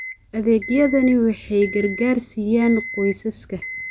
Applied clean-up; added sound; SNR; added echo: none; Alarm; 14 dB; none.